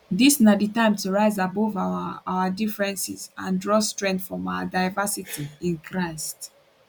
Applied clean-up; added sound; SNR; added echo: none; none; none; none.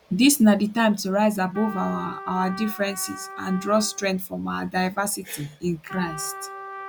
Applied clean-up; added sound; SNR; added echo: none; Trumpet; 15 dB; none.